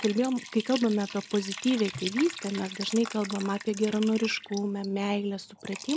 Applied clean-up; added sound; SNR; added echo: none; Liquid; 13 dB; none.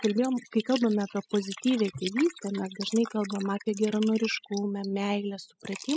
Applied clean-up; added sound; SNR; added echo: classical method spectral subtraction.